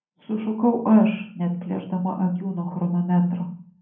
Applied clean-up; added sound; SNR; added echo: none; none; none; reverberation time 0.5 s.